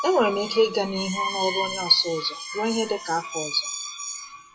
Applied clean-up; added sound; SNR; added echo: classical method WPE with log-MMSE.